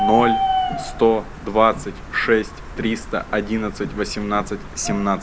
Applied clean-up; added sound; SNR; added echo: none; Bird; 5 dB; none.